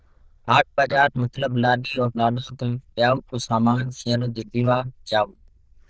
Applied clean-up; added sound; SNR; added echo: neural diffusion model UNIVERSE++.